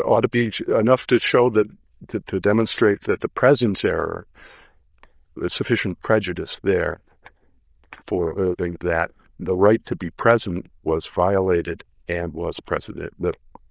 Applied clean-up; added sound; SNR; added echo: neural diffusion model UNIVERSE++.